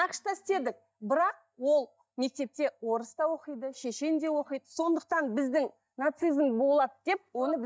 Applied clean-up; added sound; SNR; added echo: neural mask model DeepFilterNet 3.